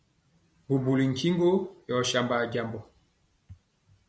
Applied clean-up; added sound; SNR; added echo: none; none; none; none.